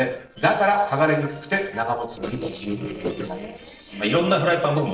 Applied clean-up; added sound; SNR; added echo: neural separator model SepFormer DNS4.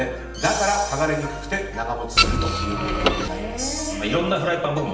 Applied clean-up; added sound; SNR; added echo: none; Printer; -3 dB; reverberation time 0.8 s.